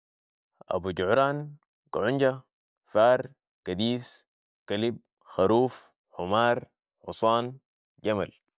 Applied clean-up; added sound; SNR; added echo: none; none; none; none.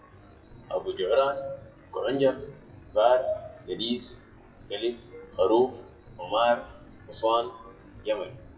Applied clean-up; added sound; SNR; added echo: classical method WPE with log-MMSE.